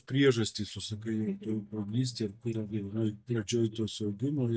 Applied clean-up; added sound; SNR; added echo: neural mask model DeepFilterNet 3.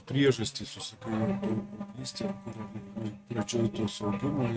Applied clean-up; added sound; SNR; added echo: neural mask model RNNoise.